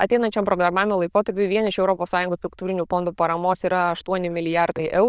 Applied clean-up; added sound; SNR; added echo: neural diffusion model UNIVERSE++.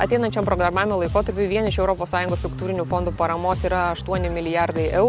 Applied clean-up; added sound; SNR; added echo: none; Bass guitar; 8 dB; none.